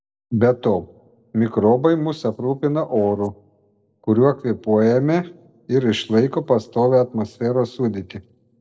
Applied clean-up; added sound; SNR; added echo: neural separator model SepFormer DNS4.